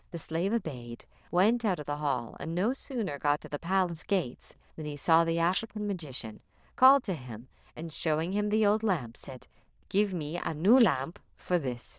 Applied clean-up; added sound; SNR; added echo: neural diffusion model UNIVERSE++.